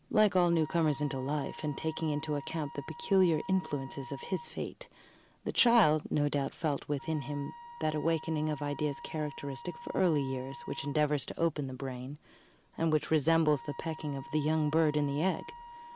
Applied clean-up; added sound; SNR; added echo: none; Wind instrument, woodwind instrument; 17 dB; none.